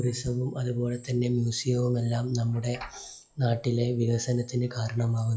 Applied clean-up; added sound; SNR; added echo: classical method log-MMSE.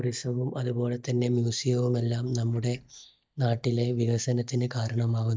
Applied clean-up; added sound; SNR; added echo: neural mask model DeepFilterNet 3.